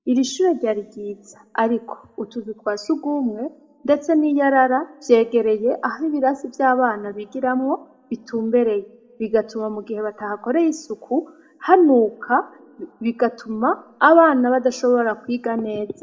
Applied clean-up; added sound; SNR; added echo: none; none; none; reverberation time 1.1 s.